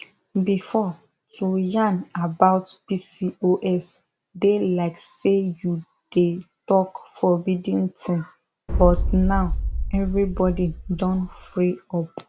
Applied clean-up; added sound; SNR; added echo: none; Boom; 2 dB; none.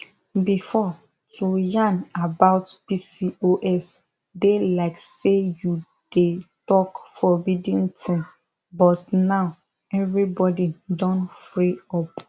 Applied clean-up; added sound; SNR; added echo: none; none; none; none.